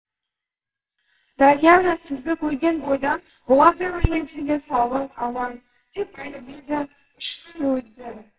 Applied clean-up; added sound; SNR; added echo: neural separator model SepFormer WHAMR!.